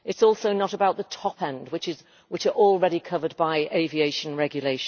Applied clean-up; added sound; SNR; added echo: none; none; none; none.